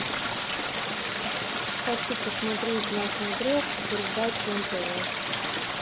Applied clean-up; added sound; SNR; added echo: none; Stream; -3 dB; none.